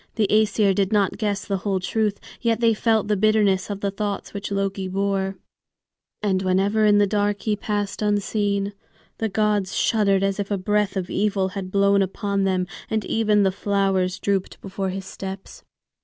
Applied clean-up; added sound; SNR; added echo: none; none; none; none.